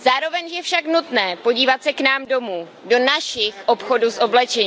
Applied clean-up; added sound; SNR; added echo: none; none; none; none.